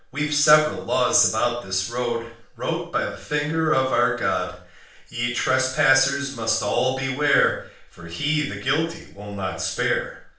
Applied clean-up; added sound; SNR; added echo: none; none; none; reverberation time 0.5 s.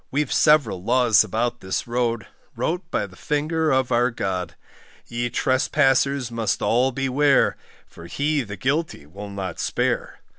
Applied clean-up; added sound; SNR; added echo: none; none; none; none.